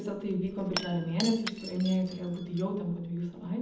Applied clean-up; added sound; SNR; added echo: none; Shatter / Crushing; 12 dB; reverberation time 0.8 s.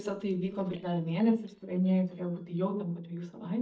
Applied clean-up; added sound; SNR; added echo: neural mask model DeepFilterNet 3.